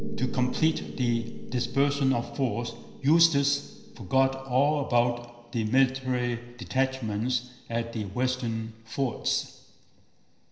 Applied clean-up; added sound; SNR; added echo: none; Piano; 10 dB; reverberation time 0.9 s.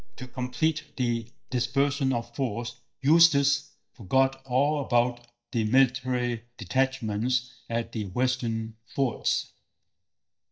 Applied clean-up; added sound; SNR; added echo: neural mask model DeepFilterNet 3.